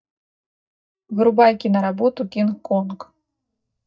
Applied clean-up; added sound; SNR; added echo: neural mask model DeepFilterNet 3.